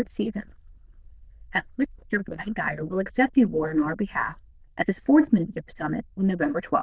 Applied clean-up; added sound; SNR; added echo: neural diffusion model UNIVERSE++.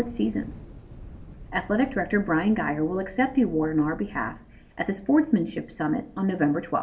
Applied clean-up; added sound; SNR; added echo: none; Thunder / Explosion; 19 dB; none.